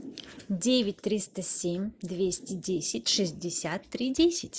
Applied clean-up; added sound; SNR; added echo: neural mask model Resemble Enhance denoiser.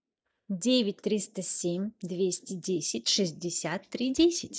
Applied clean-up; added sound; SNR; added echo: neural mask model DeepFilterNet 3.